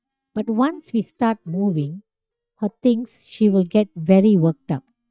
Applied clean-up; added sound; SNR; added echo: neural mask model DeepFilterNet 3.